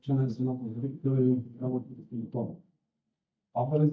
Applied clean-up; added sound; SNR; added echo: neural mask model DeepFilterNet 3.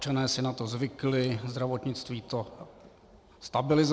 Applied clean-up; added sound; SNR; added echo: none; none; none; none.